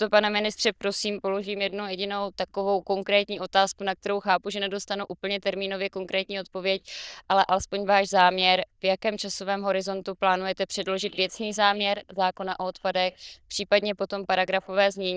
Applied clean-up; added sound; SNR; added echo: neural diffusion model UNIVERSE++.